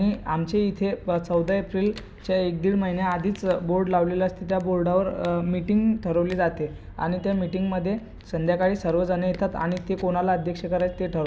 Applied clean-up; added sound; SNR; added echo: none; none; none; none.